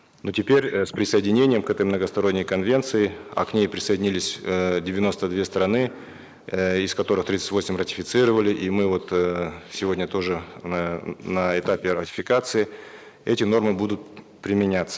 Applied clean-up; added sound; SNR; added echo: neural mask model Resemble Enhance denoiser.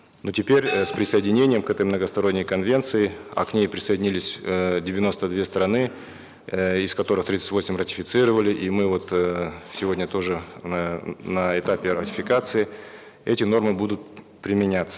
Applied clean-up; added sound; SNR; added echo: none; Gong; 11 dB; none.